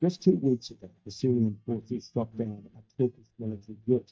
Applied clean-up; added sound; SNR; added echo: neural mask model DeepFilterNet 3.